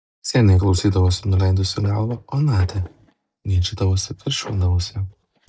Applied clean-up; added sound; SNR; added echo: neural mask model DeepFilterNet 3.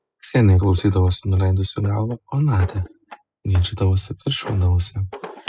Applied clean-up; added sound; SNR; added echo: classical method spectral subtraction.